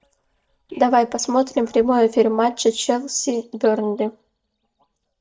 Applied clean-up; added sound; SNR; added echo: neural mask model DeepFilterNet 3.